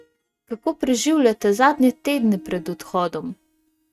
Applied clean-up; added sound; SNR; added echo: neural mask model RNNoise.